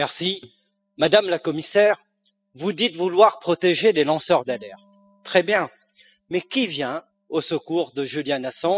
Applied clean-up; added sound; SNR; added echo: classical method spectral subtraction.